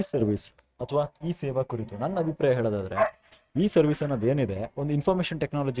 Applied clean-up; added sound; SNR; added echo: neural mask model RNNoise.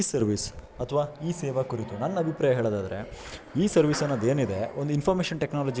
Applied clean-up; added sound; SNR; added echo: none; none; none; none.